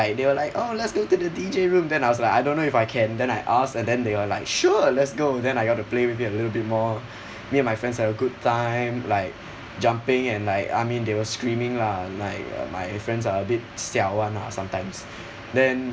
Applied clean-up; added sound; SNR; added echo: none; none; none; none.